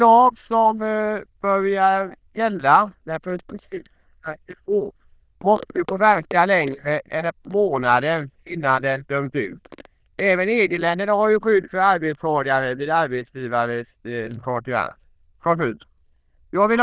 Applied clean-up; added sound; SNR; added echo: neural diffusion model UNIVERSE++.